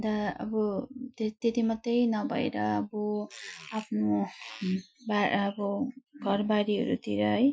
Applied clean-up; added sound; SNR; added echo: classical method Wiener filter.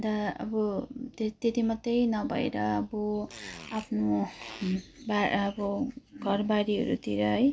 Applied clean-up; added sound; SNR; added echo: none; Fart; 19 dB; none.